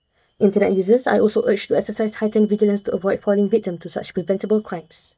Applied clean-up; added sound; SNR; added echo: neural mask model DeepFilterNet 3.